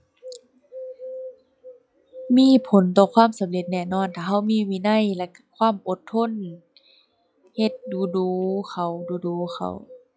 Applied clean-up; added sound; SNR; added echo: classical method log-MMSE.